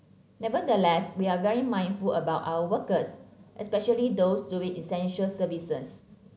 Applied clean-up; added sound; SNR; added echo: none; none; none; none.